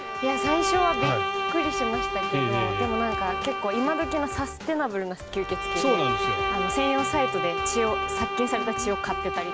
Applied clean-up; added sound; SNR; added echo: none; Bowed string instrument; 1 dB; none.